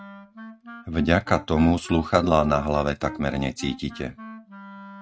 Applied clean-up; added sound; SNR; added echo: neural mask model RNNoise.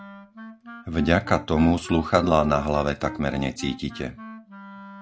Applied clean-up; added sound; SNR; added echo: none; Wind instrument, woodwind instrument; 16 dB; none.